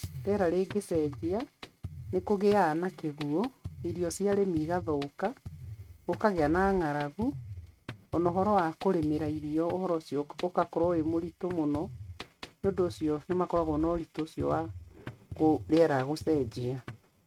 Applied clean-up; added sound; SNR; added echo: neural mask model RNNoise.